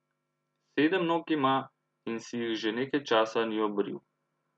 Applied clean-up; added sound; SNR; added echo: none; none; none; none.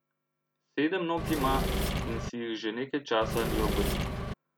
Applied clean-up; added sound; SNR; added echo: none; Engine / Mechanisms; -2 dB; none.